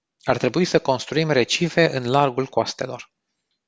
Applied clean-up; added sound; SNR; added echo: none; none; none; none.